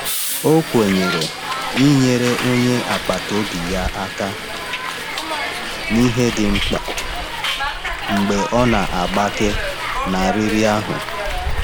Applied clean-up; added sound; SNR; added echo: none; Hiss; 3 dB; none.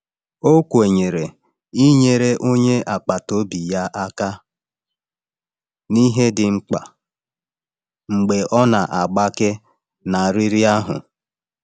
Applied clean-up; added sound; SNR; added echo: none; none; none; none.